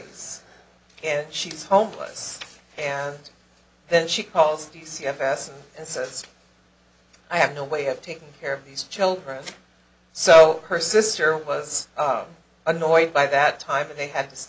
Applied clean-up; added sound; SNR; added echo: none; none; none; none.